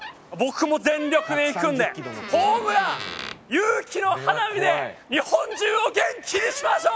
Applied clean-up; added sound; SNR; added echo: none; Door; 16 dB; none.